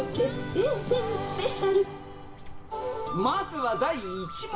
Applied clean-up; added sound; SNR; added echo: none; Chirp, tweet; 14 dB; reverberation time 1.3 s.